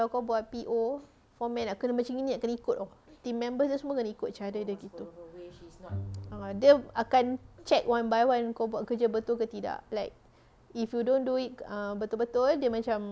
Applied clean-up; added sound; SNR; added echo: none; Bowed string instrument; 15 dB; none.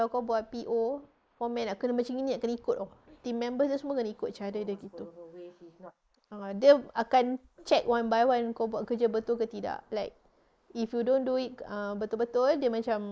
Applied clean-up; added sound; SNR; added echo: neural mask model Resemble Enhance denoiser.